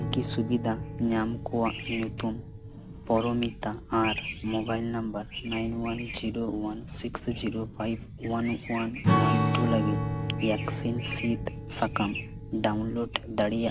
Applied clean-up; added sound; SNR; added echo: none; Strum; 5 dB; none.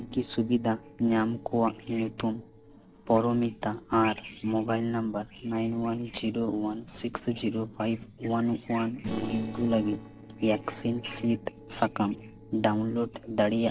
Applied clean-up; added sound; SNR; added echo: neural separator model SepFormer DNS4.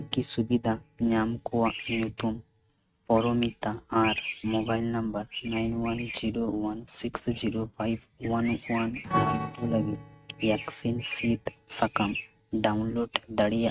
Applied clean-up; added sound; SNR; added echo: neural mask model RNNoise.